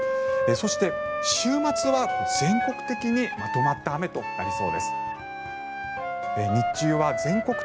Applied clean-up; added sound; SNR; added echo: none; Wind instrument, woodwind instrument; 1 dB; none.